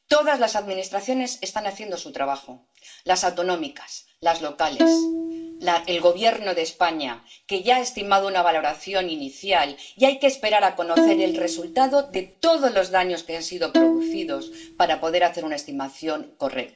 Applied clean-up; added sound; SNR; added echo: none; Bowed string instrument; 0 dB; reverberation time 0.3 s.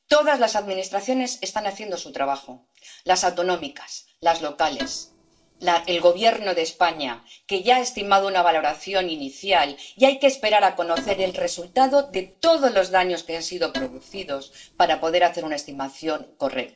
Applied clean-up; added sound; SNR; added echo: neural separator model SepFormer DNS4.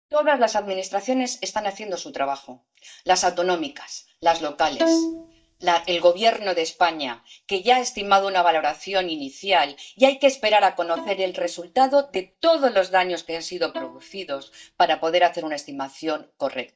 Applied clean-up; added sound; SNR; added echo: neural mask model DeepFilterNet 3.